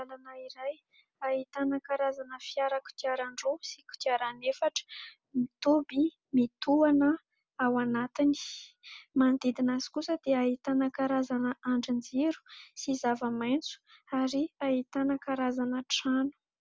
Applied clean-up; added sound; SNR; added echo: none; none; none; none.